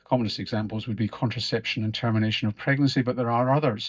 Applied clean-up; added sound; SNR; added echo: neural mask model DeepFilterNet 3.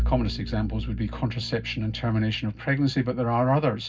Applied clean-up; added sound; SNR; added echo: none; Bowed string instrument; 8 dB; reverberation time 0.4 s.